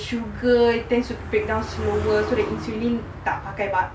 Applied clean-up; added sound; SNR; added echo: none; Car passing by; 13 dB; none.